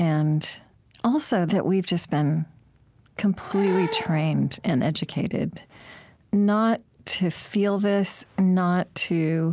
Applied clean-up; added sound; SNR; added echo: none; Animal / Brass instrument; 13 dB; none.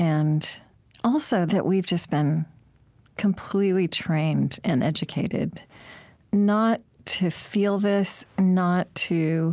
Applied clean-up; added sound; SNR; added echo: none; none; none; none.